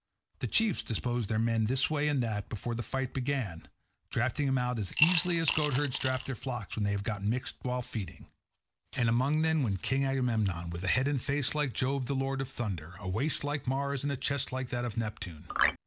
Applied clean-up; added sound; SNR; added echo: none; Coin (dropping) / Glass + Marimba, xylophone; -2 dB; none.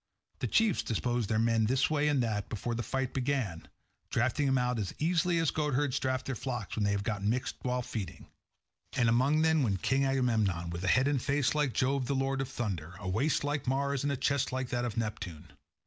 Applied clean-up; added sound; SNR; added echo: none; none; none; none.